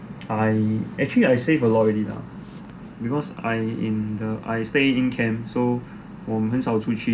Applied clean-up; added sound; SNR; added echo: none; none; none; none.